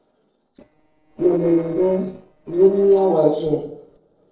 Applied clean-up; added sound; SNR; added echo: neural separator model SepFormer DNS4.